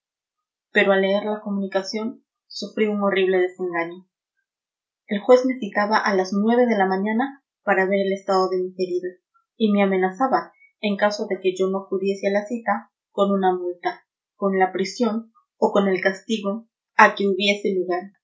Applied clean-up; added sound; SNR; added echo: none; none; none; none.